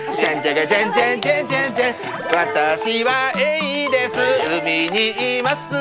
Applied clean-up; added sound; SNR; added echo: none; Accordion; 12 dB; none.